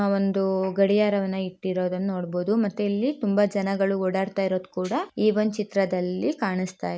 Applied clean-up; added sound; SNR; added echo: none; none; none; none.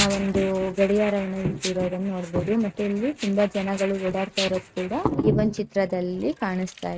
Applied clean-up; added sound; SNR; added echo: neural mask model RNNoise.